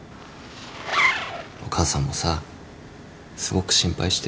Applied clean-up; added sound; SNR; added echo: none; Zipper (clothing); 0 dB; none.